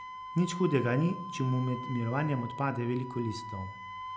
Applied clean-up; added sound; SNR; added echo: none; Wind instrument, woodwind instrument; 10 dB; none.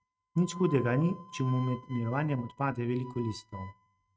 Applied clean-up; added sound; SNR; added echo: neural mask model RNNoise.